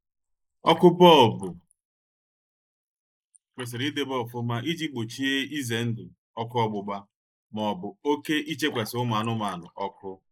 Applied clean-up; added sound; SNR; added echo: neural mask model Resemble Enhance denoiser.